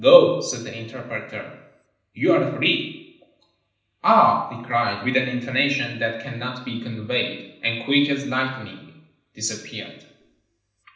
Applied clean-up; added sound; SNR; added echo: none; none; none; reverberation time 0.8 s.